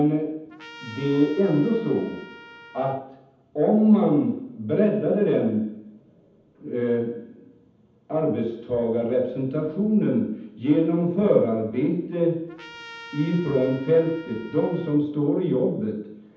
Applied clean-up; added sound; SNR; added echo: none; Trumpet; 20 dB; reverberation time 0.8 s.